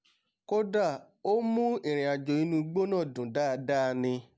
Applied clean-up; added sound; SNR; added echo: none; none; none; none.